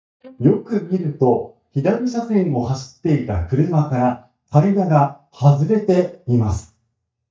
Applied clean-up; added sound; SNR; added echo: neural mask model DeepFilterNet 3.